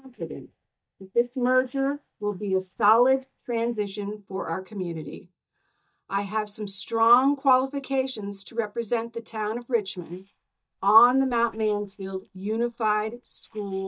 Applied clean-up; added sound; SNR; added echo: neural mask model DeepFilterNet 3.